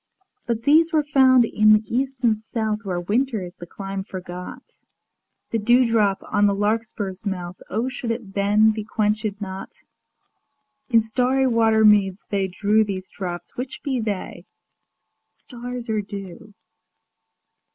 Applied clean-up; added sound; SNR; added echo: none; none; none; none.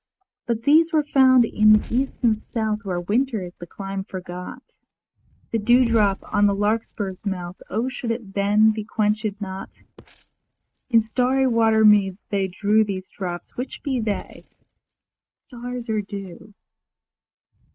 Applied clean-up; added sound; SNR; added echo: neural mask model RNNoise.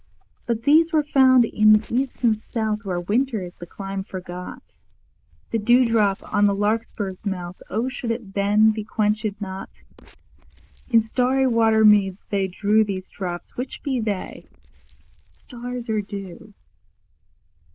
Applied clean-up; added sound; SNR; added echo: neural diffusion model UNIVERSE++.